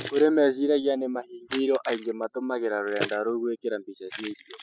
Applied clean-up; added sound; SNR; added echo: classical method spectral subtraction.